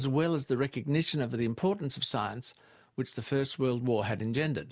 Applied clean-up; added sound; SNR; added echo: none; none; none; none.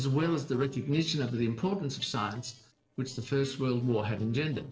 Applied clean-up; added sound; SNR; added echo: neural separator model SepFormer DNS4.